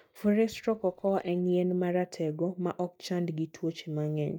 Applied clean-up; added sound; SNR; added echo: neural mask model DeepFilterNet 3.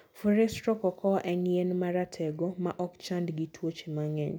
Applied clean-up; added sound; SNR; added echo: none; none; none; none.